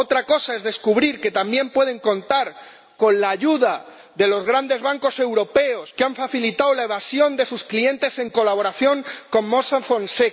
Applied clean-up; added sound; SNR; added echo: none; none; none; none.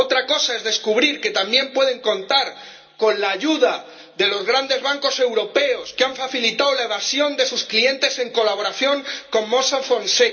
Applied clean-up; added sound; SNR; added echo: none; none; none; reverberation time 0.2 s.